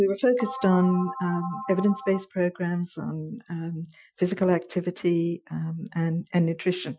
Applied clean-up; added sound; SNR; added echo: classical method Wiener filter.